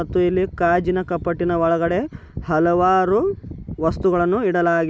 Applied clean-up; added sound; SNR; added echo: none; none; none; none.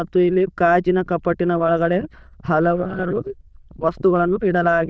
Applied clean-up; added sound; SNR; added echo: neural diffusion model UNIVERSE++.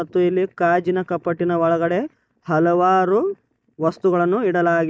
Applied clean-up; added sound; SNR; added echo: neural mask model DeepFilterNet 3.